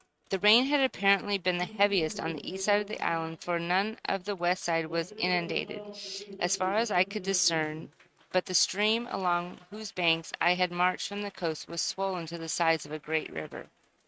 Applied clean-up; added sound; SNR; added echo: neural mask model RNNoise.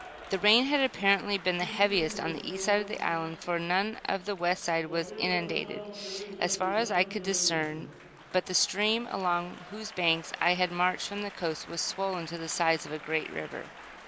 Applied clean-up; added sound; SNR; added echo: none; Applause; 14 dB; none.